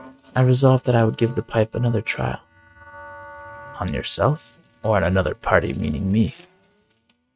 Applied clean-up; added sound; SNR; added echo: neural mask model RNNoise.